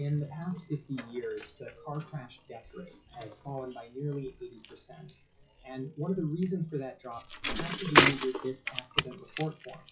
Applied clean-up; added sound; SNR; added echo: classical method WPE with log-MMSE.